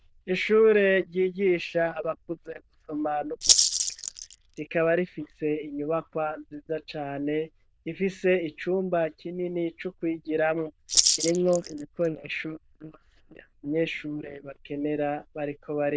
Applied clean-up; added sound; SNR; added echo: neural diffusion model UNIVERSE++.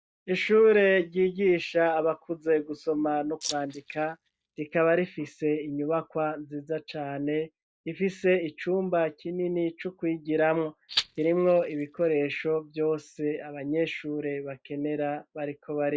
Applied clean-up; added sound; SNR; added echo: neural mask model DeepFilterNet 3.